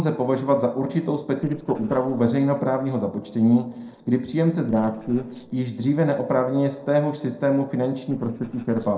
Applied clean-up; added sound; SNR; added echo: neural separator model SepFormer DNS4.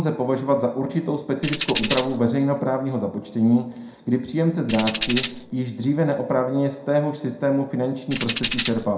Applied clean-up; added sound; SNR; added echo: none; Tambourine; 5 dB; reverberation time 0.4 s.